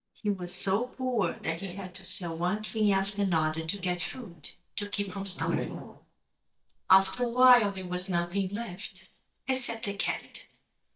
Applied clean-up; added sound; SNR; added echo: neural mask model DeepFilterNet 3.